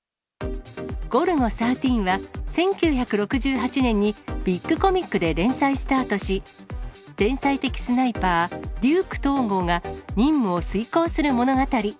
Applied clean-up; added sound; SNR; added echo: none; none; none; none.